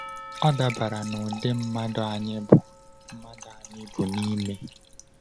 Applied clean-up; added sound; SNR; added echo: none; Fill (with liquid) / Trickle, dribble / Glass + Percussion; 15 dB; none.